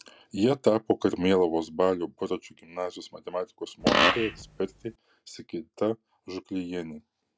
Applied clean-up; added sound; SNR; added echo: none; Fart; -3 dB; none.